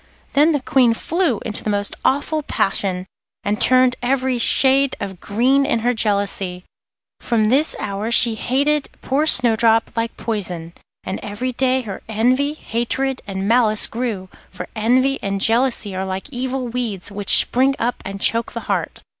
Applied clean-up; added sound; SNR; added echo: none; none; none; none.